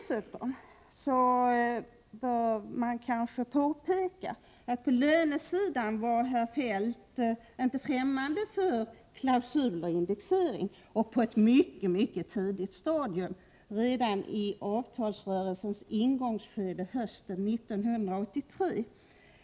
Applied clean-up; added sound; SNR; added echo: none; none; none; none.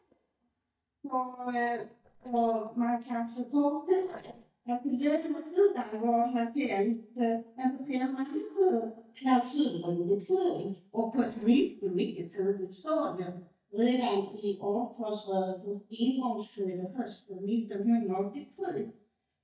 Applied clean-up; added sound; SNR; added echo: neural mask model DeepFilterNet 3.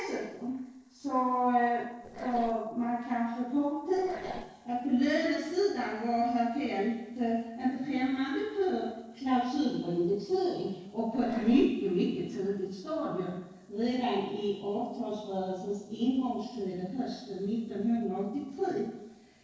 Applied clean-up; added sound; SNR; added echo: neural separator model SepFormer DNS4.